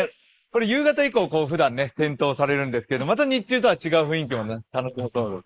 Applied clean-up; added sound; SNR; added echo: neural mask model Resemble Enhance denoiser.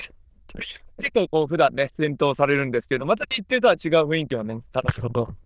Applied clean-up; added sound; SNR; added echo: neural diffusion model UNIVERSE++.